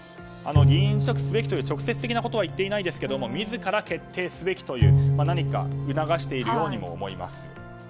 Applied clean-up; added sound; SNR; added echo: none; Bowed string instrument; -4 dB; none.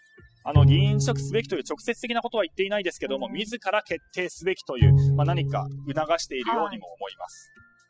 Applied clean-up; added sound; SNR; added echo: classical method spectral subtraction.